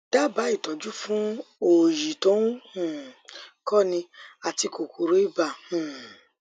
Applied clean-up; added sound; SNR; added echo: none; none; none; none.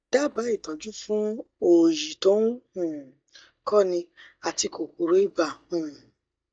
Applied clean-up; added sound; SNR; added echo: neural mask model DeepFilterNet 3.